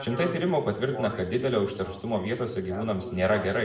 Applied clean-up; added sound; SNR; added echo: none; none; none; reverberation time 0.6 s.